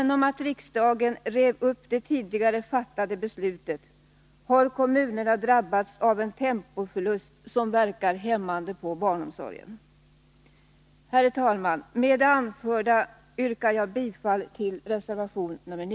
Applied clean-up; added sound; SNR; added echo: none; none; none; none.